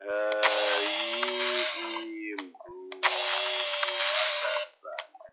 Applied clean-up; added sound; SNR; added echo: classical method log-MMSE.